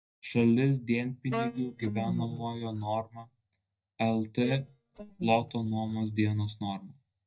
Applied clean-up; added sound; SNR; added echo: neural mask model DeepFilterNet 3.